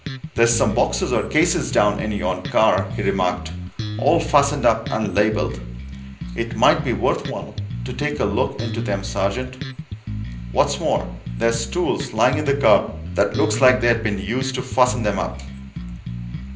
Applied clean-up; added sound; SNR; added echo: none; Bass guitar; 8 dB; reverberation time 0.5 s.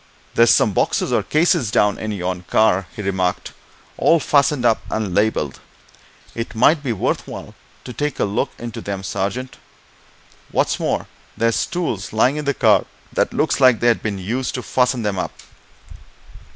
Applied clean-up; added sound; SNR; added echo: none; none; none; none.